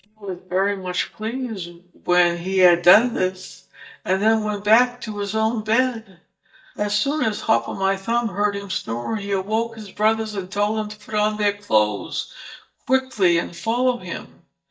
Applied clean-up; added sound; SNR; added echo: neural mask model DeepFilterNet 3.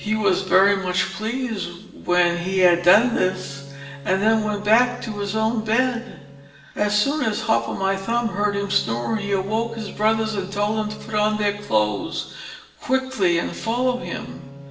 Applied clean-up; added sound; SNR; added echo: none; Bowed string instrument; 19 dB; reverberation time 1.0 s.